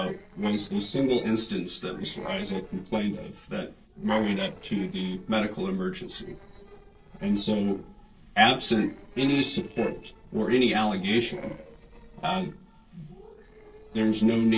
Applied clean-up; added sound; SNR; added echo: neural separator model SepFormer DNS4.